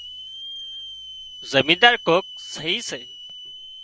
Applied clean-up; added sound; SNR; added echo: none; Hiss / Alarm; 14 dB; none.